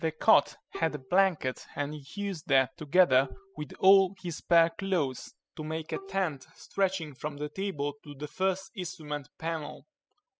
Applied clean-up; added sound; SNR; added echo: classical method spectral subtraction.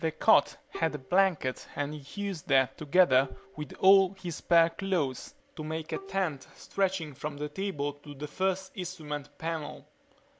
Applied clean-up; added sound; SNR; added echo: none; Bowed string instrument; 20 dB; none.